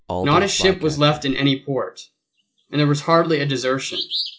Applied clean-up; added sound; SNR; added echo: classical method log-MMSE.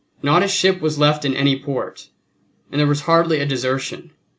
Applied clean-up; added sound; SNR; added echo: none; none; none; none.